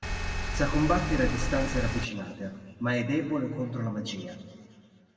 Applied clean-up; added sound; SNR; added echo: none; Engine; -1 dB; reverberation time 2.0 s.